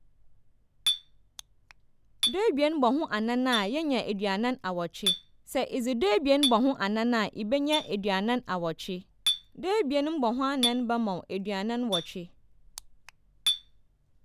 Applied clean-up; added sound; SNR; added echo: none; Chink, clink; 8 dB; none.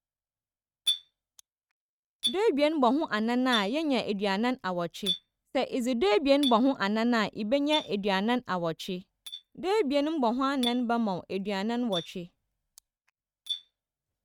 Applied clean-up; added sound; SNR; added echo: neural mask model RNNoise.